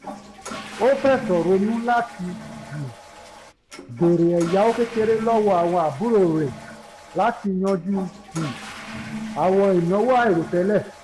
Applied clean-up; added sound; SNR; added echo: none; Toilet flush / Water; 14 dB; none.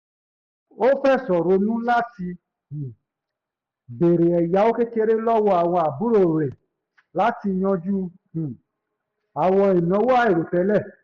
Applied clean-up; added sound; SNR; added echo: none; none; none; none.